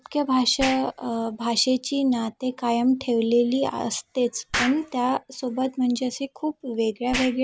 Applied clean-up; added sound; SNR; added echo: none; Explosion; 13 dB; none.